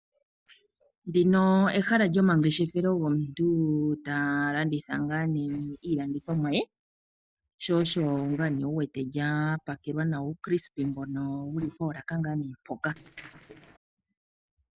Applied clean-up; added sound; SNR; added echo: neural separator model SepFormer DNS4.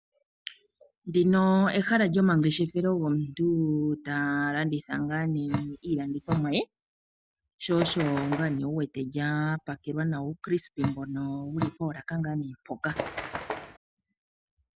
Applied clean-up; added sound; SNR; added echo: none; Drip + Bird; 7 dB; none.